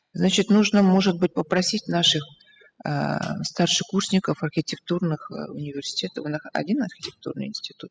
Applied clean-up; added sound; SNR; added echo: classical method spectral subtraction.